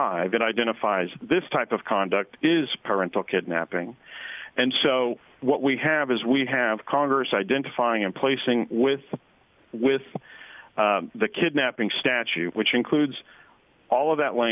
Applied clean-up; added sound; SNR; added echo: none; none; none; none.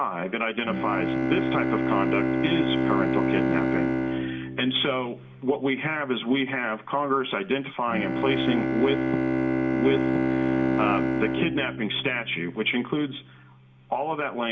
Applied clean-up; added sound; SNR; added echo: none; Bowed string instrument; -1 dB; reverberation time 0.5 s.